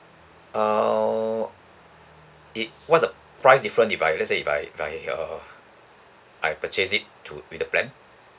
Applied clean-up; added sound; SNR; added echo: none; none; none; none.